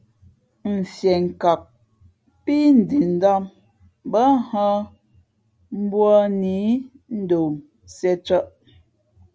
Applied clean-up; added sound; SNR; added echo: none; none; none; none.